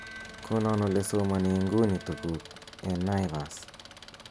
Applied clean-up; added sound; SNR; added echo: none; Engine + Bowed string instrument; 16 dB; none.